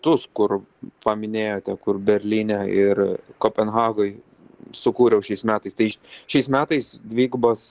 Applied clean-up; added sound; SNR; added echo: none; none; none; none.